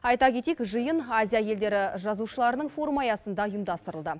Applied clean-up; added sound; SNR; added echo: none; none; none; none.